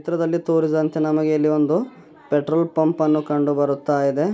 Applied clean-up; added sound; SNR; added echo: none; none; none; none.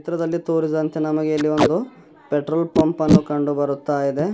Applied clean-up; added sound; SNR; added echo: none; Packing tape, duct tape; 4 dB; none.